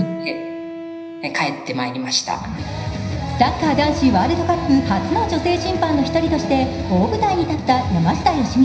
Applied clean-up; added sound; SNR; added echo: none; Wind instrument, woodwind instrument; 12 dB; reverberation time 0.9 s.